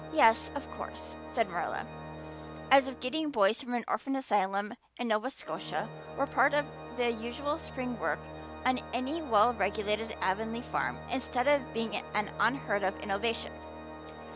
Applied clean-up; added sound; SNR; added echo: none; Organ; 12 dB; none.